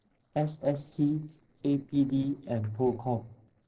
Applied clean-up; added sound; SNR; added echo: neural separator model SepFormer DNS4.